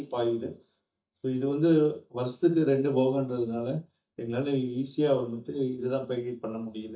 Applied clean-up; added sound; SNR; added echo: neural mask model DeepFilterNet 3.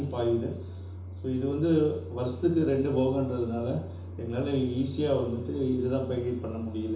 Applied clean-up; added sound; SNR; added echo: none; Domestic sounds, home sounds; 11 dB; reverberation time 0.6 s.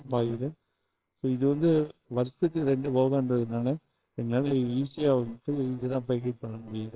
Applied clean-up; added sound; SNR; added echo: neural separator model SepFormer WHAMR!.